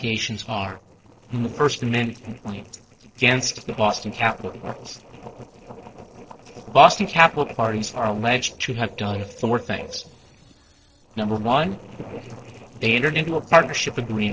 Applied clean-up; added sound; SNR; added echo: neural separator model SepFormer DNS4.